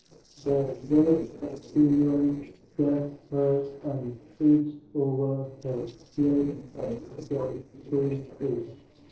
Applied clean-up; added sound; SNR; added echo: neural separator model SepFormer DNS4.